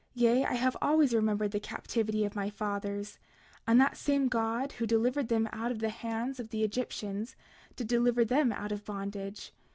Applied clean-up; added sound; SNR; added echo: none; none; none; none.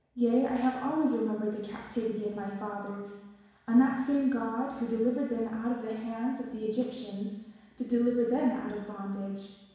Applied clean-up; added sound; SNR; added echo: none; none; none; reverberation time 1.1 s.